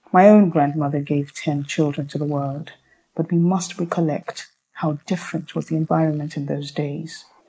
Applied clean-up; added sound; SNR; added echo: neural mask model Resemble Enhance denoiser.